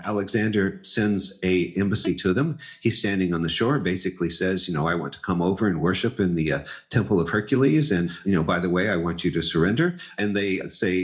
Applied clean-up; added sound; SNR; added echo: neural mask model DeepFilterNet 3.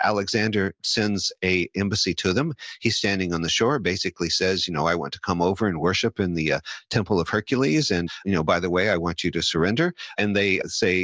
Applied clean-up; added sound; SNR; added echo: none; none; none; none.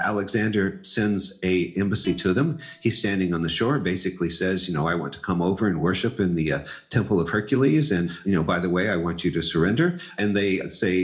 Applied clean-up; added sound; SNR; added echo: neural separator model SepFormer DNS4.